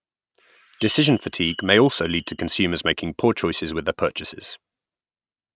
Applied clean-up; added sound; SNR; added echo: neural mask model RNNoise.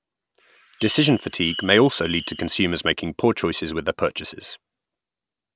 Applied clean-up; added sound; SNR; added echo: none; Bird; 14 dB; none.